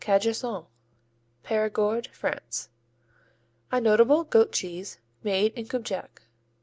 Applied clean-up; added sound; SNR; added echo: none; none; none; none.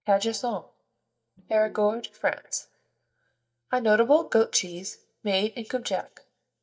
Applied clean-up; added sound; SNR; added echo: neural mask model DeepFilterNet 3.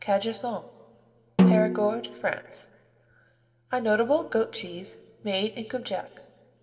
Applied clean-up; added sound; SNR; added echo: none; Snare drum; -4 dB; reverberation time 1.3 s.